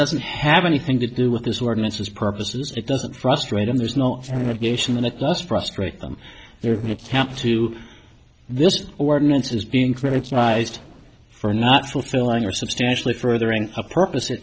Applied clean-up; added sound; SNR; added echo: neural separator model SepFormer DNS4.